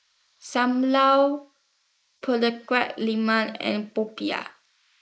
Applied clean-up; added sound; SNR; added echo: neural mask model Resemble Enhance denoiser.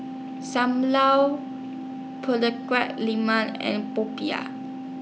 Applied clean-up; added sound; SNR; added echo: none; Organ; 9 dB; none.